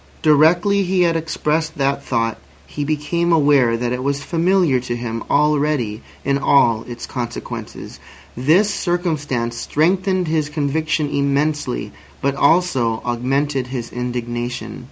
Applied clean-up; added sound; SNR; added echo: none; none; none; none.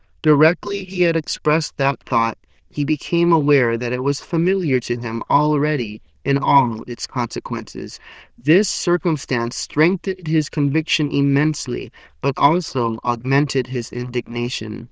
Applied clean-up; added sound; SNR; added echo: neural diffusion model UNIVERSE++.